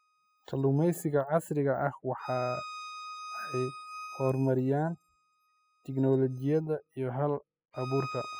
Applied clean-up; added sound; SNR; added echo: classical method spectral subtraction.